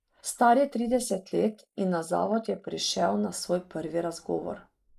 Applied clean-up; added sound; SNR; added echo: neural mask model Resemble Enhance denoiser.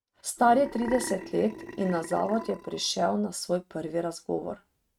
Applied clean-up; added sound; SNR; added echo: neural mask model RNNoise.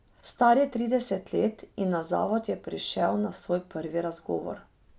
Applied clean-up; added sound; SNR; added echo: none; none; none; none.